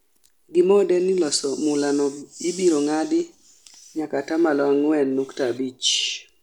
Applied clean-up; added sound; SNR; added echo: none; none; none; none.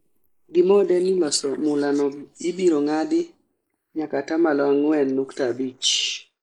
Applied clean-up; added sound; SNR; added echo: neural mask model Resemble Enhance denoiser.